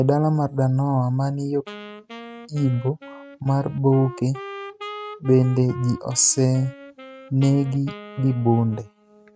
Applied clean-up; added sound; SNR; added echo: neural mask model RNNoise.